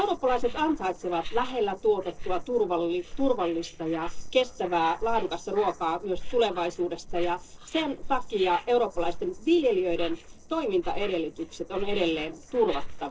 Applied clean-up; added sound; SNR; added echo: neural separator model SepFormer DNS4.